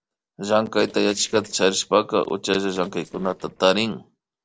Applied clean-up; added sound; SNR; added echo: neural separator model SepFormer DNS4.